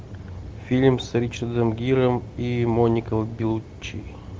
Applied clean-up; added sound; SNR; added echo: none; none; none; none.